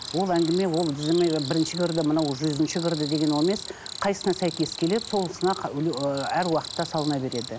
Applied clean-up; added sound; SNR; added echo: none; Cricket; 12 dB; none.